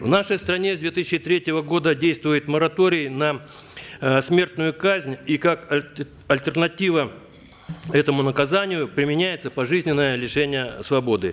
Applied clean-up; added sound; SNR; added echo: none; none; none; none.